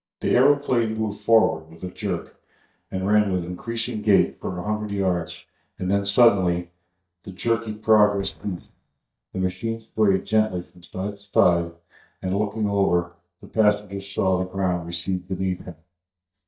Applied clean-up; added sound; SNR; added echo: neural mask model DeepFilterNet 3.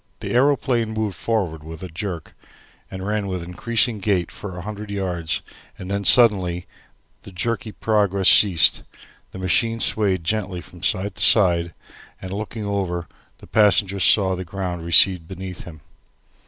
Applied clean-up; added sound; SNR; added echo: none; none; none; none.